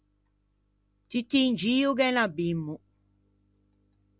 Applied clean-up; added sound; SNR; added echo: none; none; none; none.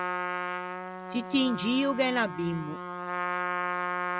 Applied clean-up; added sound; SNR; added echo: none; Trumpet; 2 dB; none.